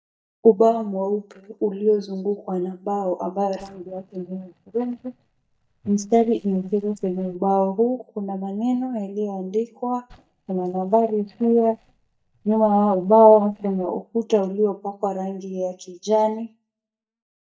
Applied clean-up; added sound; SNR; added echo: neural mask model DeepFilterNet 3.